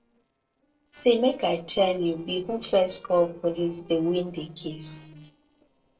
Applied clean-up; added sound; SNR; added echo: neural separator model SepFormer DNS4.